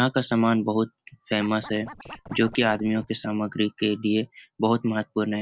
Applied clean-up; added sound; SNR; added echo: none; Scratching (performance technique); 18 dB; none.